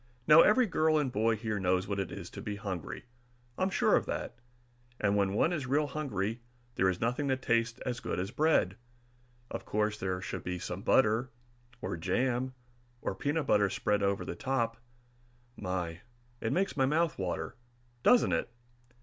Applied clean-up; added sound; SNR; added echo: none; none; none; none.